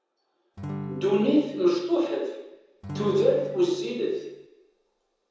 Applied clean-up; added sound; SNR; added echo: none; Acoustic guitar / Strum; 11 dB; reverberation time 0.9 s.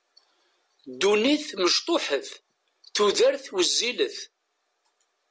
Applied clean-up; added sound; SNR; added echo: none; none; none; none.